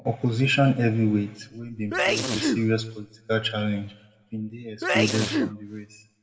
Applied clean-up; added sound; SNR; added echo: none; Sneeze; 1 dB; reverberation time 0.8 s.